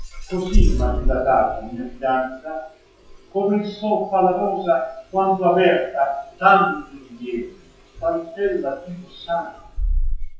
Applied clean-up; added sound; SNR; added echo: classical method WPE with log-MMSE.